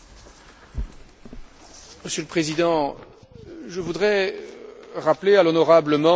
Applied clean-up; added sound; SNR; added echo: none; none; none; none.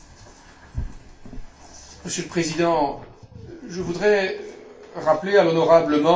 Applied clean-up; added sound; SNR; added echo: none; none; none; reverberation time 0.3 s.